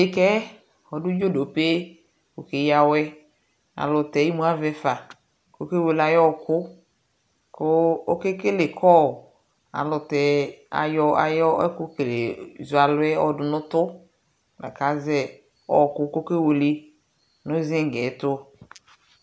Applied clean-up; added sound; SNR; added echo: none; none; none; none.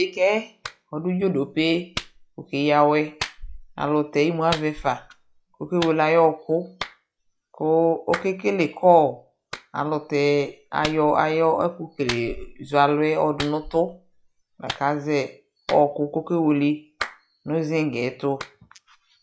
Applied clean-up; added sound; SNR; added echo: classical method log-MMSE.